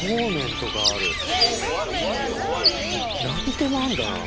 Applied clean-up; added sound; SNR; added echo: none; Bird; 1 dB; none.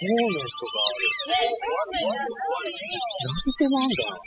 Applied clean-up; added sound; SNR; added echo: classical method spectral subtraction.